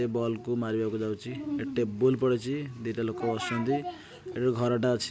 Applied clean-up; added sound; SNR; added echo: none; none; none; none.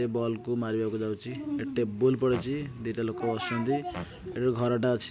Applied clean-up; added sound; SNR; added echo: none; Fart; 14 dB; none.